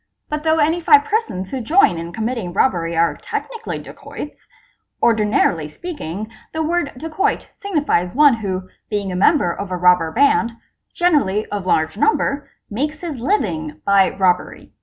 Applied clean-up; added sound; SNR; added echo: none; none; none; none.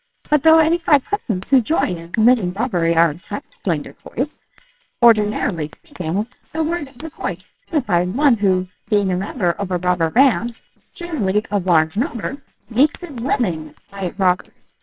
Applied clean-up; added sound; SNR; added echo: neural separator model SepFormer WHAMR!.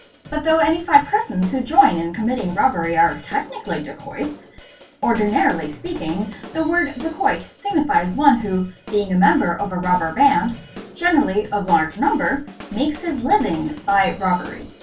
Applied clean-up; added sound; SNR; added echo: none; Drum / Drum kit; 19 dB; reverberation time 0.2 s.